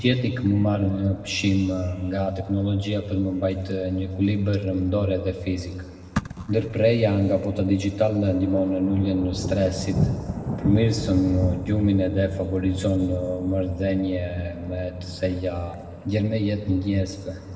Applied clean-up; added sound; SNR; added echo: none; Thunder; 11 dB; reverberation time 2.0 s.